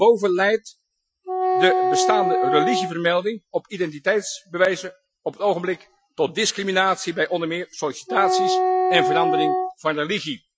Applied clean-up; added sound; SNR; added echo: classical method Wiener filter.